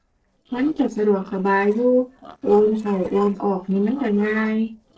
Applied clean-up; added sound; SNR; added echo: neural separator model SepFormer DNS4.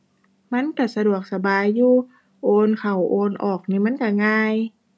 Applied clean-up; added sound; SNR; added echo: none; none; none; none.